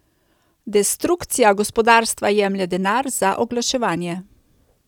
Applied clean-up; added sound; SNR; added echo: none; none; none; none.